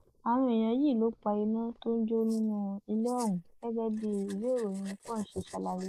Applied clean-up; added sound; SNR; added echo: neural mask model Resemble Enhance denoiser.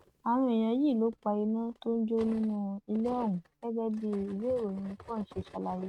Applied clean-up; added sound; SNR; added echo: neural mask model RNNoise.